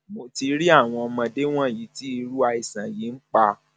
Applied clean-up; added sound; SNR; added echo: none; none; none; none.